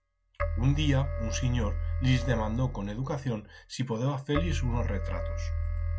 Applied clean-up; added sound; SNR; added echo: none; Keyboard (musical); 1 dB; none.